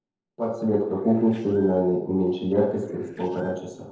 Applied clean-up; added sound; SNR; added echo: neural separator model SepFormer DNS4.